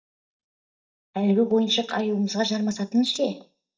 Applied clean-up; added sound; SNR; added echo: neural mask model DeepFilterNet 3.